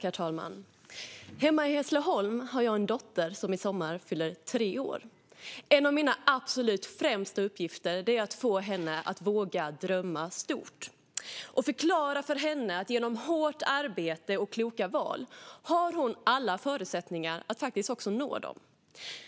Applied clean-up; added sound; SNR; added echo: none; none; none; none.